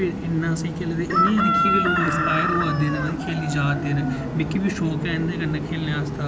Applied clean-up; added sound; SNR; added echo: none; Chicken, rooster; 3 dB; none.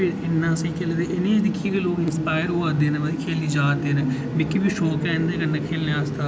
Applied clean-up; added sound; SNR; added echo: none; none; none; none.